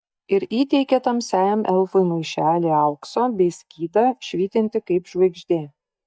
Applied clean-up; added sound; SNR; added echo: neural mask model DeepFilterNet 3.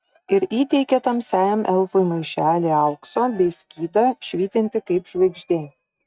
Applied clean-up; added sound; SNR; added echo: neural mask model RNNoise.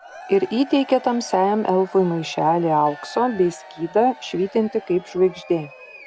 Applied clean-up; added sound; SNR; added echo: none; Wind instrument, woodwind instrument + Crowd / Cheering; 19 dB; none.